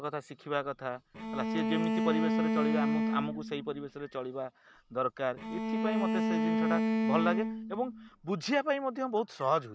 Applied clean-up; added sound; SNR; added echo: none; Bowed string instrument; -3 dB; none.